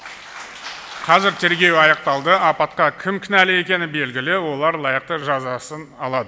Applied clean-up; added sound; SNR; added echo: none; none; none; none.